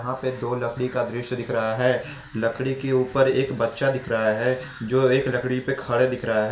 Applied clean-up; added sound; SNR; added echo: none; none; none; reverberation time 0.4 s.